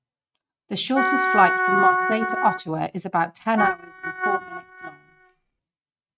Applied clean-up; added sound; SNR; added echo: neural mask model RNNoise.